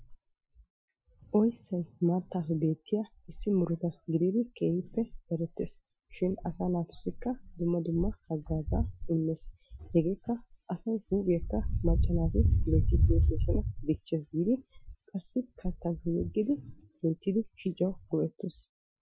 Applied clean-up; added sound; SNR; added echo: classical method Wiener filter.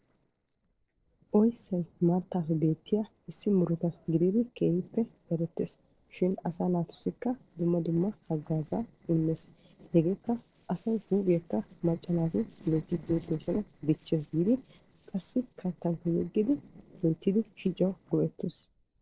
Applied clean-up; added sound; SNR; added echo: neural separator model SepFormer DNS4.